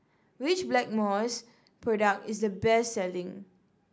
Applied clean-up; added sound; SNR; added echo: none; none; none; none.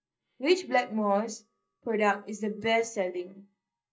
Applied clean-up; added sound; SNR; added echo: neural mask model DeepFilterNet 3.